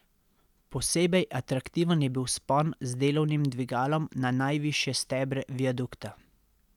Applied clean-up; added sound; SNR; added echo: none; none; none; none.